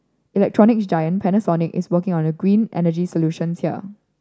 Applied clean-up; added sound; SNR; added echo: none; none; none; none.